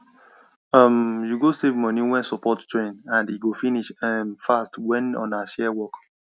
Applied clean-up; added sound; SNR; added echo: none; none; none; none.